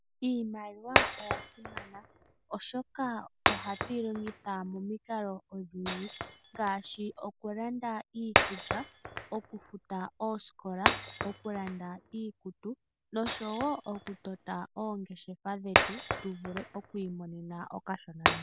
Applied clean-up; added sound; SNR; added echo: none; Shatter; -3 dB; none.